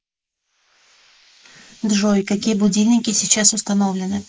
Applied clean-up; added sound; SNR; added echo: neural mask model Resemble Enhance denoiser.